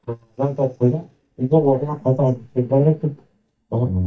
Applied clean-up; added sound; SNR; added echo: neural mask model DeepFilterNet 3.